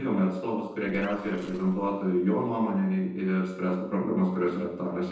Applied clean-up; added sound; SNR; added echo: neural separator model SepFormer DNS4.